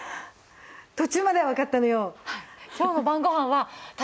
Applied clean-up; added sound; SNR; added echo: none; none; none; none.